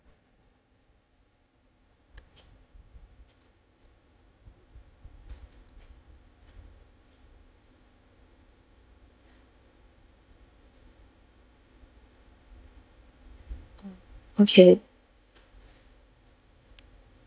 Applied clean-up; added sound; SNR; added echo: neural mask model DeepFilterNet 3.